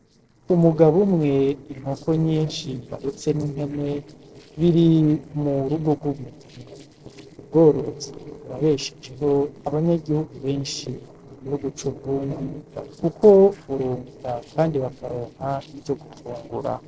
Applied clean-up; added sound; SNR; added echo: neural separator model SepFormer DNS4.